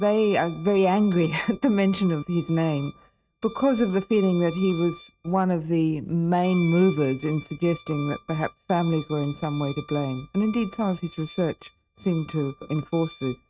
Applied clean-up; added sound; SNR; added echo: neural mask model RNNoise.